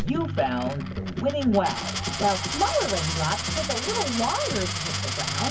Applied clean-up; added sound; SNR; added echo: none; Coin (dropping); 5 dB; reverberation time 0.3 s.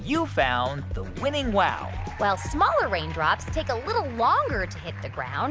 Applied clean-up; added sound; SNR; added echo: none; none; none; none.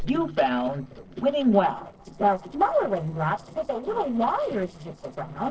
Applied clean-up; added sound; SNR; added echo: neural separator model SepFormer DNS4.